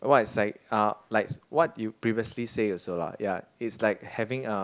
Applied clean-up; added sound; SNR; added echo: none; none; none; none.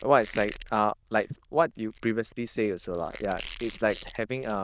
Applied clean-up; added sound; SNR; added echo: neural diffusion model UNIVERSE++.